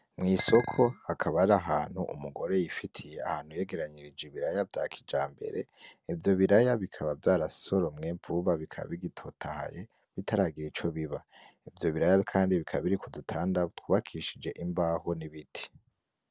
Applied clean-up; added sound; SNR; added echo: none; Chink, clink; 9 dB; none.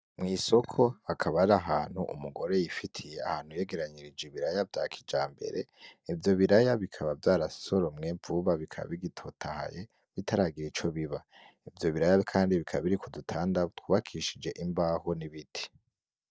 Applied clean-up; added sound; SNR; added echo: neural mask model DeepFilterNet 3.